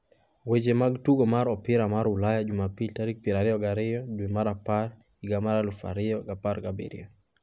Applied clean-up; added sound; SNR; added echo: none; none; none; none.